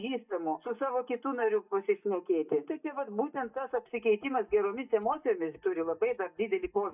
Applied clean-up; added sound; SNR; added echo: neural mask model DeepFilterNet 3.